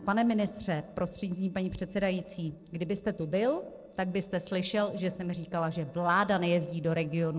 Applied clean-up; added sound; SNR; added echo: neural separator model SepFormer DNS4.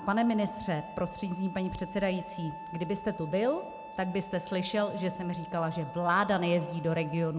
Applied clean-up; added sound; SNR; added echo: none; Wind instrument, woodwind instrument; 13 dB; none.